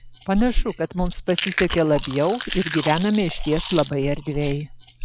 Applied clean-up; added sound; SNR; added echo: none; Chewing, mastication; 3 dB; none.